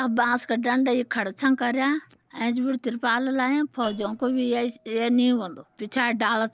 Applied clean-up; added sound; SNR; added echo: neural separator model SepFormer DNS4.